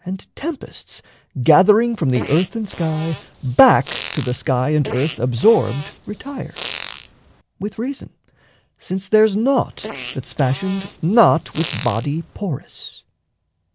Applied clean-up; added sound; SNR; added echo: none; Fart; 14 dB; none.